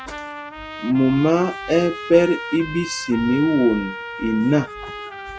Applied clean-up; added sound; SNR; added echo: none; Trumpet; 12 dB; none.